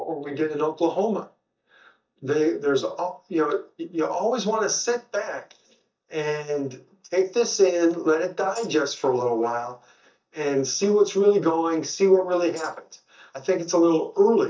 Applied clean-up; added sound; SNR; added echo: neural mask model DeepFilterNet 3.